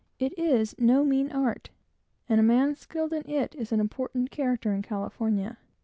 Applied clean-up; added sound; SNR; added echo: none; none; none; none.